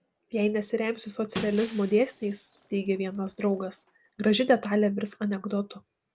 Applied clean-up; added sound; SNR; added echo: none; Shatter; 15 dB; none.